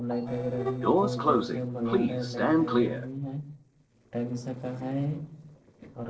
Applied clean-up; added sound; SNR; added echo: neural separator model SepFormer DNS4.